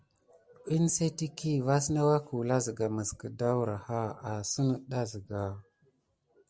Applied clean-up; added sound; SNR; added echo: none; none; none; none.